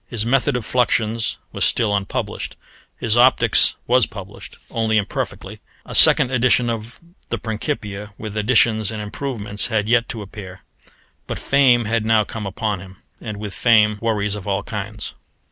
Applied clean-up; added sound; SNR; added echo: none; none; none; none.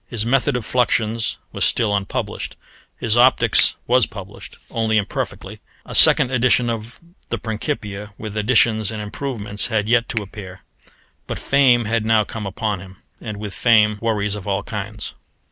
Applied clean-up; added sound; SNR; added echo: none; Finger snapping; 17 dB; none.